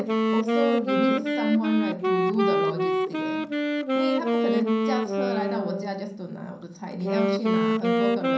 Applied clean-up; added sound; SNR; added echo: none; Wind instrument, woodwind instrument; -5 dB; reverberation time 0.6 s.